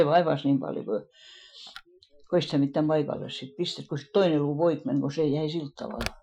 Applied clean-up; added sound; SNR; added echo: classical method Wiener filter.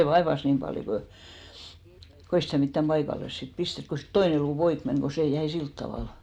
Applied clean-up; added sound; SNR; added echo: none; none; none; none.